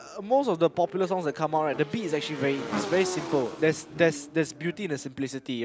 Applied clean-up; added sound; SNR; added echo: none; Motorcycle / Engine; 11 dB; none.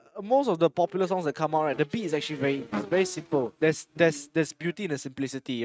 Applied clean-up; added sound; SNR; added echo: neural mask model RNNoise.